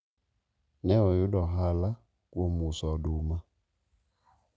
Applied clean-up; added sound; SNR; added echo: none; none; none; none.